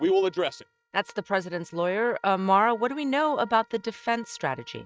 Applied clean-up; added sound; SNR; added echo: neural mask model RNNoise.